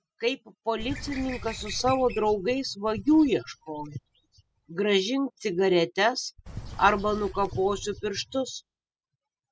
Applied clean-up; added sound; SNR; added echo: classical method spectral subtraction.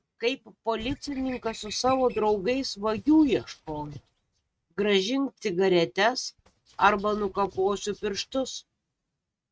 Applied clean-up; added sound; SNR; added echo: neural mask model RNNoise.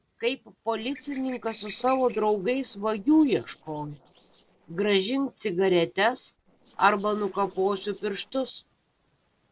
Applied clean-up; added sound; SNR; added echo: neural separator model SepFormer DNS4.